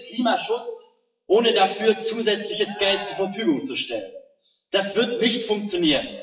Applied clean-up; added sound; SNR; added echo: classical method WPE with log-MMSE.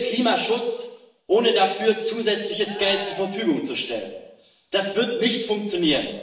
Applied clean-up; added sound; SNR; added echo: none; Cheering; 18 dB; reverberation time 0.9 s.